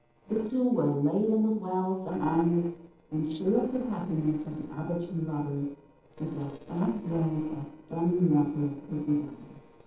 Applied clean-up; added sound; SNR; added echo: neural separator model SepFormer DNS4.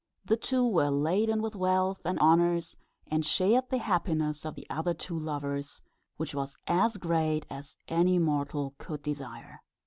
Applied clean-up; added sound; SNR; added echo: none; none; none; none.